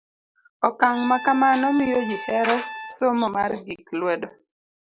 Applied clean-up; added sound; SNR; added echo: none; Trumpet; 12 dB; none.